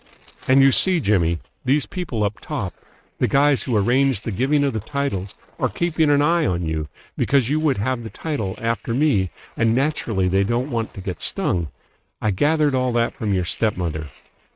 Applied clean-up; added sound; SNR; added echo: neural mask model RNNoise.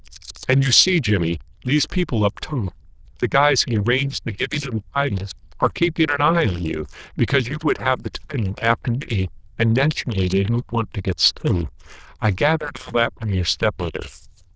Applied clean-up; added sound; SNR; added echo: neural diffusion model UNIVERSE++.